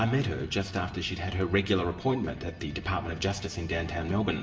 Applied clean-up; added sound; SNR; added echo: none; none; none; reverberation time 0.8 s.